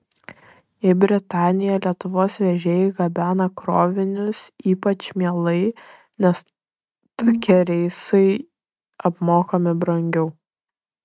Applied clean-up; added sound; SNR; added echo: neural mask model RNNoise.